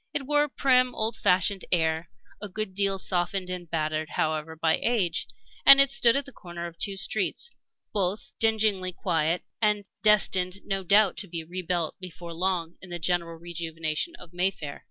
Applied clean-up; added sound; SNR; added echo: none; none; none; none.